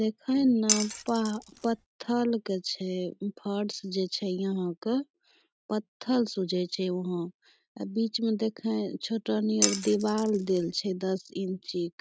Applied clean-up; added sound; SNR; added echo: none; Glass; 3 dB; none.